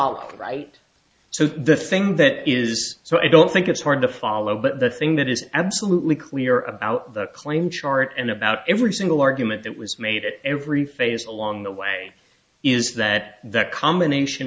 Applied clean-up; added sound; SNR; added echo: none; none; none; none.